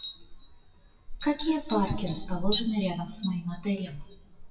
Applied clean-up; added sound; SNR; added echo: classical method WPE with log-MMSE.